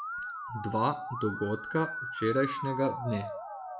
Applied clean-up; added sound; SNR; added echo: classical method log-MMSE.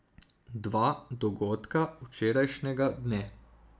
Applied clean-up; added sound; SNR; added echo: none; none; none; none.